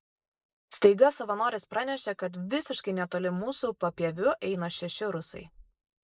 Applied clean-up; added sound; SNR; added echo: neural mask model Resemble Enhance denoiser.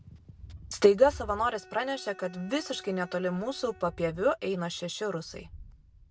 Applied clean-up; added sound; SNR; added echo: none; Thunder + Bowed string instrument; 19 dB; none.